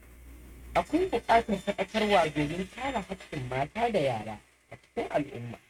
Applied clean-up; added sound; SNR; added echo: neural mask model RNNoise.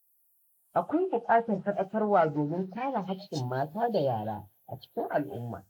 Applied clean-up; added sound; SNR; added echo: neural mask model Resemble Enhance denoiser.